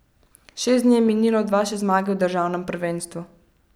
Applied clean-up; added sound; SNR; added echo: none; none; none; none.